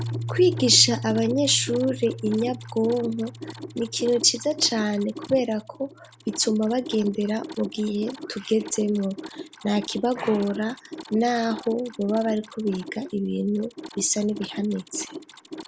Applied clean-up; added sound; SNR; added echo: none; Piano + Mechanisms; 12 dB; none.